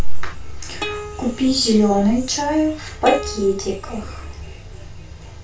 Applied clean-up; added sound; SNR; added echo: none; Plucked string instrument; 16 dB; reverberation time 0.2 s.